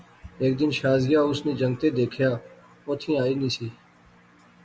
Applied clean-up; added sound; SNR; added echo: none; none; none; none.